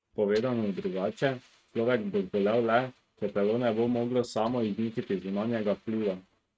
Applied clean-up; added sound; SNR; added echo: neural mask model RNNoise.